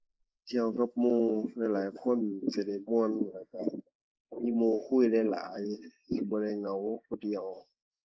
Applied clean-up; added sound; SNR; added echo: neural mask model Resemble Enhance denoiser.